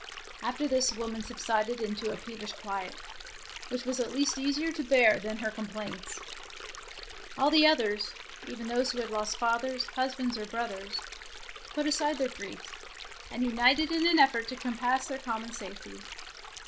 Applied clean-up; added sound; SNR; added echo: none; Stream; 12 dB; none.